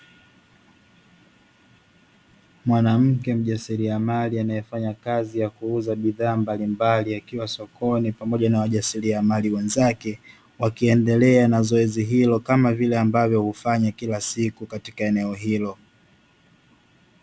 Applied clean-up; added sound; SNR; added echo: none; none; none; none.